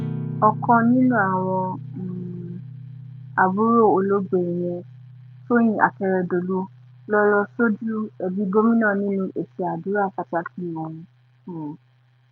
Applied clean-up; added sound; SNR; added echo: none; Guitar; 15 dB; none.